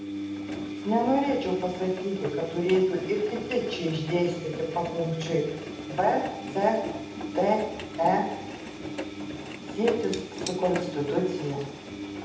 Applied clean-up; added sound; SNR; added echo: none; Engine; 8 dB; reverberation time 0.8 s.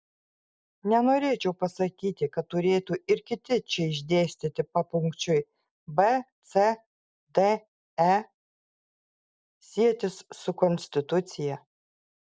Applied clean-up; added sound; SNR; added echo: none; none; none; none.